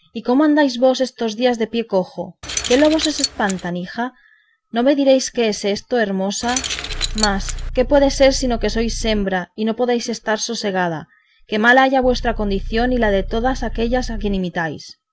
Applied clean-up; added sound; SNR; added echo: none; Idling / Car + Keys jangling; 6 dB; none.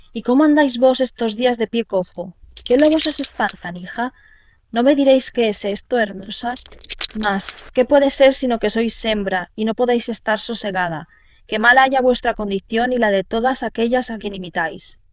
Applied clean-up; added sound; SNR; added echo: neural diffusion model UNIVERSE++.